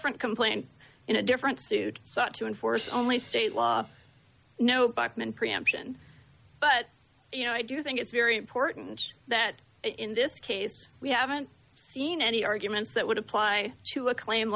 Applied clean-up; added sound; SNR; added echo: none; Crash cymbal; 17 dB; none.